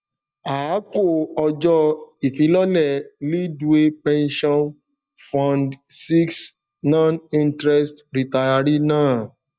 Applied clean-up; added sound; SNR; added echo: neural mask model DeepFilterNet 3.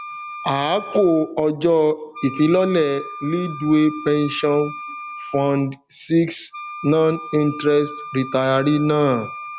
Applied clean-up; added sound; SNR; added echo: none; Wind instrument, woodwind instrument; 14 dB; none.